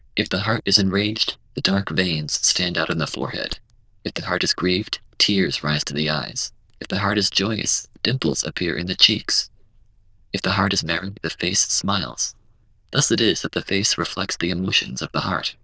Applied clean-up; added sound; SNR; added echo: neural diffusion model UNIVERSE++.